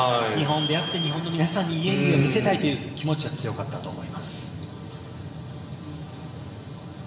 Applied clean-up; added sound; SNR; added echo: none; Piano; 19 dB; reverberation time 1.1 s.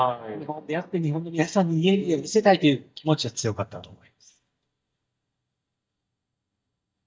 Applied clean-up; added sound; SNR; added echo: neural mask model DeepFilterNet 3.